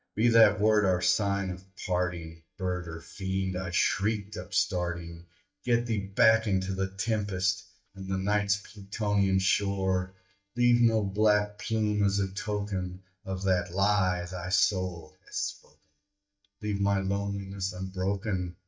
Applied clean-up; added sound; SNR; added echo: neural mask model DeepFilterNet 3.